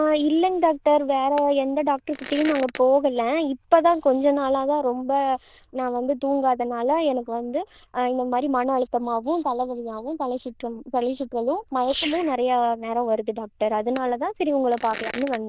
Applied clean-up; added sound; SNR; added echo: neural diffusion model UNIVERSE++.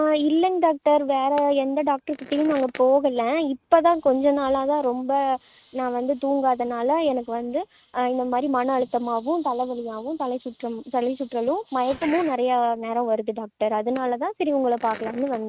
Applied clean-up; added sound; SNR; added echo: neural mask model RNNoise.